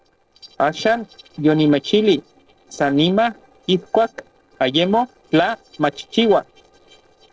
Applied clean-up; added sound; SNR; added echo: neural separator model SepFormer DNS4.